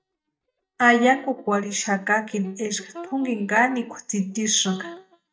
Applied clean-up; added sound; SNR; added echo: neural mask model DeepFilterNet 3.